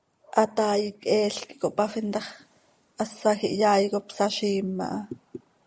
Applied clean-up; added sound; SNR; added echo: none; none; none; none.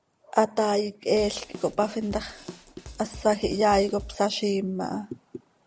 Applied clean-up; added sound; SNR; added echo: none; Drum kit; 15 dB; none.